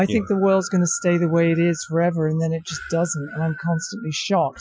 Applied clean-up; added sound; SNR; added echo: classical method Wiener filter.